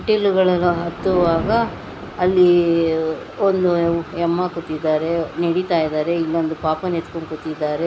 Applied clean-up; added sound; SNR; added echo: none; Thunder; 16 dB; none.